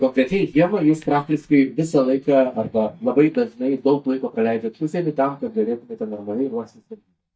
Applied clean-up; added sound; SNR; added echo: neural mask model DeepFilterNet 3.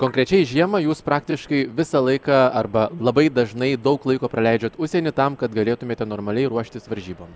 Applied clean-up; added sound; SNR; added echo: none; none; none; none.